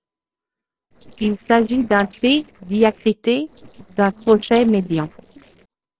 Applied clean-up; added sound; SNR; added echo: neural separator model SepFormer DNS4.